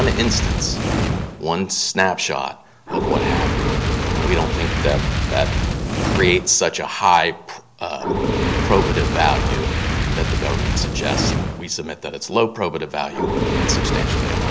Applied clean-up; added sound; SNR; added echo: none; Fire; -1 dB; none.